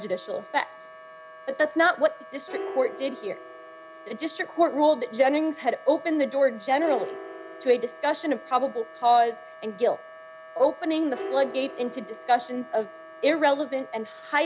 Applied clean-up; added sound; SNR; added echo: none; Wind instrument, woodwind instrument + Piano; 15 dB; none.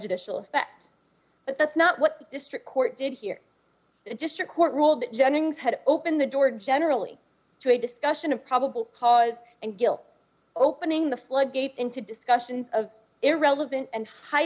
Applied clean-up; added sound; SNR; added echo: none; none; none; none.